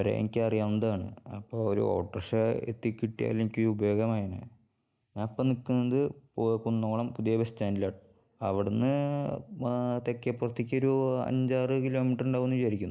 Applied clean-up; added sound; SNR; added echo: neural mask model Resemble Enhance denoiser.